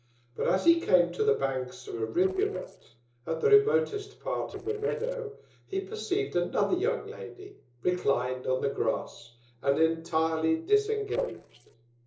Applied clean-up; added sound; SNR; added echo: neural separator model SepFormer DNS4.